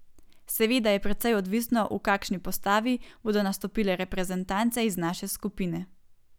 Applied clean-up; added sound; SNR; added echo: none; none; none; none.